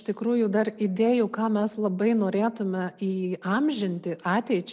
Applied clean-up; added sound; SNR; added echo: none; none; none; none.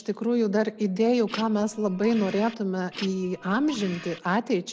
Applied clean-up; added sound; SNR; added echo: none; Printer; 15 dB; none.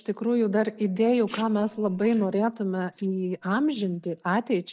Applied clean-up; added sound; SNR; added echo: neural mask model DeepFilterNet 3.